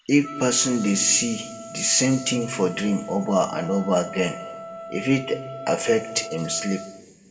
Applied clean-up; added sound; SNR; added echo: none; Wind instrument, woodwind instrument; 14 dB; reverberation time 1.3 s.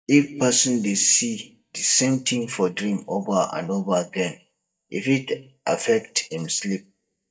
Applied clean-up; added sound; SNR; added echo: neural mask model DeepFilterNet 3.